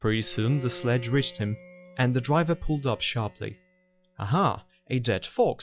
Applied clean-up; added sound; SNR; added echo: classical method log-MMSE.